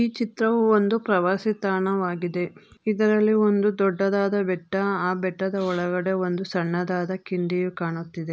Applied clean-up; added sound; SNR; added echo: none; none; none; none.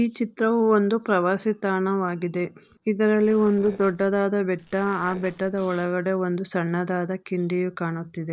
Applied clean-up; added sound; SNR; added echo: neural separator model SepFormer DNS4.